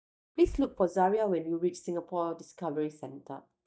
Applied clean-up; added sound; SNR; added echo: neural mask model DeepFilterNet 3.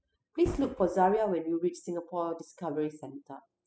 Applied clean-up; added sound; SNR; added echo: classical method spectral subtraction.